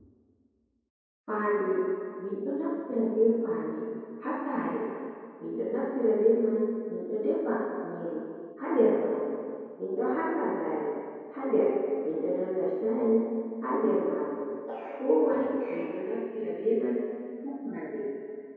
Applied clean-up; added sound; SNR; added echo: none; none; none; reverberation time 2.2 s.